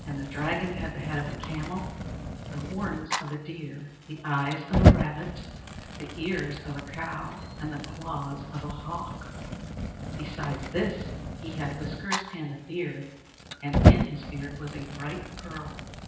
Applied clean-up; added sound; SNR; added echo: none; Fire; -5 dB; reverberation time 0.9 s.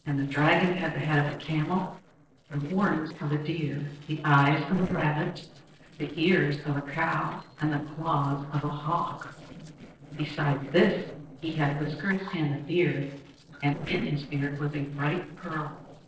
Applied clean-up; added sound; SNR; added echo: neural separator model SepFormer DNS4.